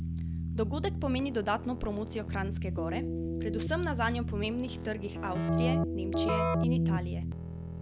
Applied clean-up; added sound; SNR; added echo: none; Keyboard (musical); -3 dB; none.